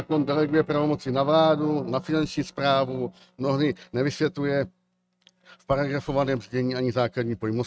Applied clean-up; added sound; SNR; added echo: neural mask model RNNoise.